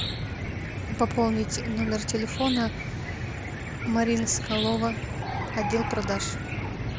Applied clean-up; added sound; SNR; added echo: none; Cricket / Chicken, rooster; 2 dB; none.